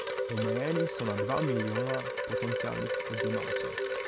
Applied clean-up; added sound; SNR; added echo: none; Wind chime; -2 dB; none.